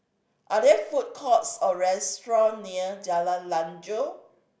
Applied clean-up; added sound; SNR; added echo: none; none; none; none.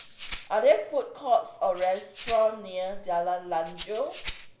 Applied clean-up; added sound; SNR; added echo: none; Rattle (instrument); 2 dB; none.